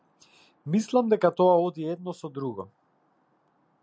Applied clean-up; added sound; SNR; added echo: none; none; none; none.